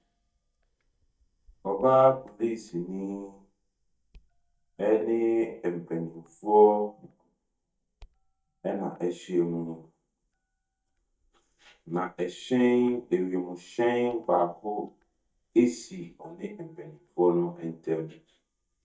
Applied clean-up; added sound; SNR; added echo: neural mask model DeepFilterNet 3.